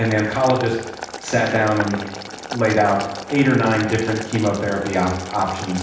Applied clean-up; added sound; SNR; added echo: none; Boiling; 12 dB; reverberation time 0.9 s.